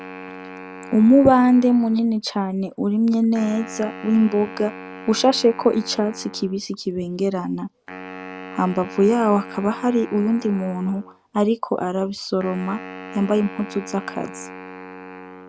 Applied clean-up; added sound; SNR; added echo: none; Wind instrument, woodwind instrument; 17 dB; none.